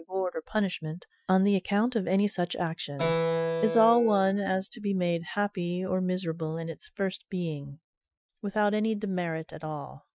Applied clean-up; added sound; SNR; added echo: classical method Wiener filter.